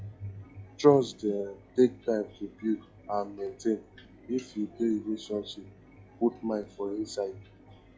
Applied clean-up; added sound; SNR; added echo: classical method log-MMSE.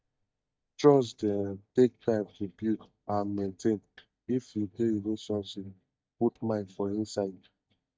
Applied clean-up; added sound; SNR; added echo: neural mask model DeepFilterNet 3.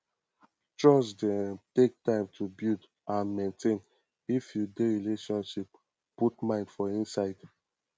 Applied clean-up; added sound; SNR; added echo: none; none; none; none.